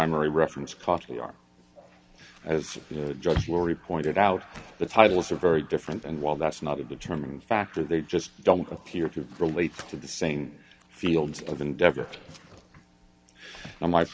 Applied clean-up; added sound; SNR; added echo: none; none; none; none.